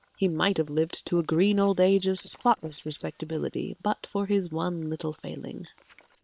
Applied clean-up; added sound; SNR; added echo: neural separator model SepFormer WHAM!.